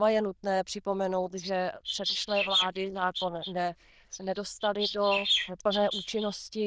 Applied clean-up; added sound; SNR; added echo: neural diffusion model UNIVERSE++.